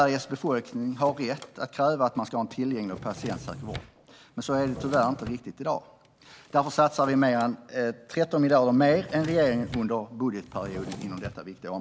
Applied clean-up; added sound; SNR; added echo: none; Drawer open or close; 17 dB; none.